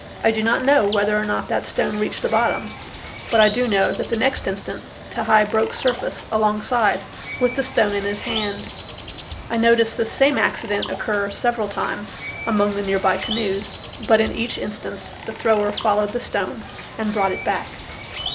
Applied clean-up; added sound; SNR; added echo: none; Bird; 7 dB; none.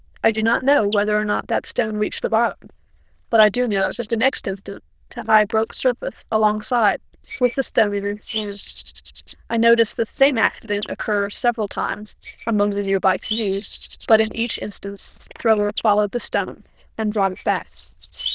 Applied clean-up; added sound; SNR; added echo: neural diffusion model UNIVERSE++.